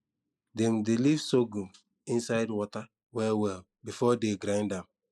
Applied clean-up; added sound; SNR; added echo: neural mask model Resemble Enhance denoiser.